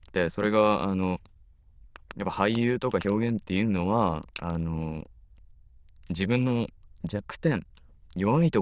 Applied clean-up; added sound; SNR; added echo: neural diffusion model UNIVERSE++.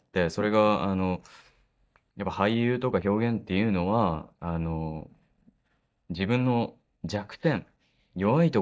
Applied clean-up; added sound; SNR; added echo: neural mask model DeepFilterNet 3.